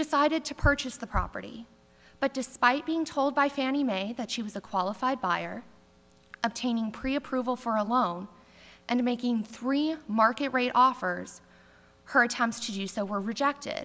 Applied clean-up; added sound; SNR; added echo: none; none; none; none.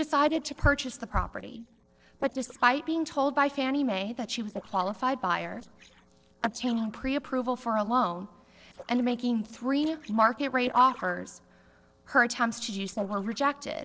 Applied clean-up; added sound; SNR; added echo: neural separator model SepFormer DNS4.